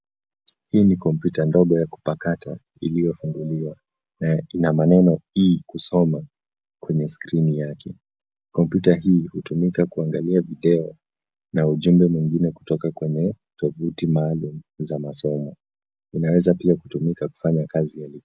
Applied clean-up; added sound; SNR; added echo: none; none; none; none.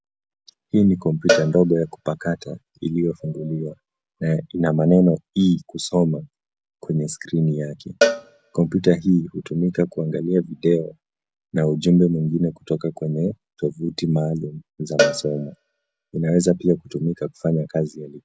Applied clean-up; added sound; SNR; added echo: none; Cowbell; 6 dB; none.